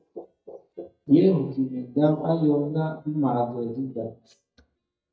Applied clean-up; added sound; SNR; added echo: neural mask model DeepFilterNet 3.